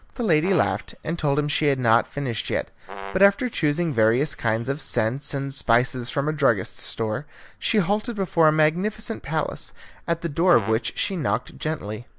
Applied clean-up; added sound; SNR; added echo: none; Brass instrument; 15 dB; none.